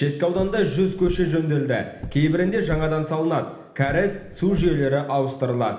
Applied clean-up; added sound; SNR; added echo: none; Car; 11 dB; reverberation time 1.0 s.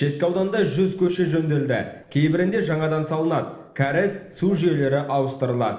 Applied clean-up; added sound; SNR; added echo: neural separator model SepFormer DNS4.